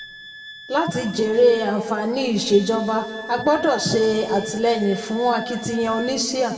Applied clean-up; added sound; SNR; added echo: none; Wind instrument, woodwind instrument; 17 dB; reverberation time 2.0 s.